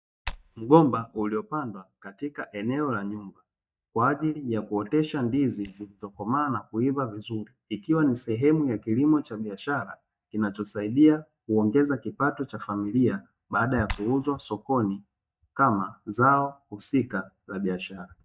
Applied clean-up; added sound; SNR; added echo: neural mask model DeepFilterNet 3.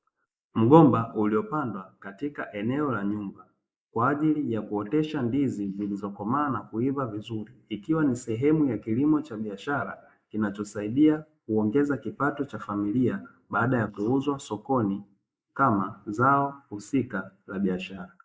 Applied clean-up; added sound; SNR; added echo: neural mask model Resemble Enhance denoiser.